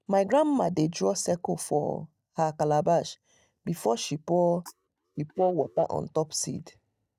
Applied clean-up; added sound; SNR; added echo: neural mask model DeepFilterNet 3.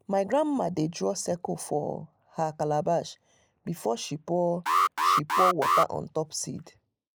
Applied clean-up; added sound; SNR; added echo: neural mask model Resemble Enhance denoiser.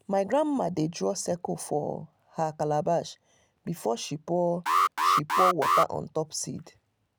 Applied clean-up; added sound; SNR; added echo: none; Alarm; -5 dB; none.